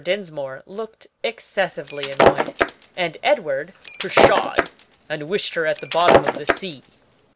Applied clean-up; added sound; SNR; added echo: none; Shatter; -5 dB; none.